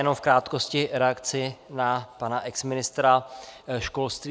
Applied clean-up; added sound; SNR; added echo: none; none; none; none.